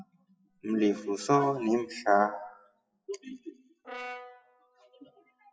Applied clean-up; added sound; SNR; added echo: classical method WPE with log-MMSE.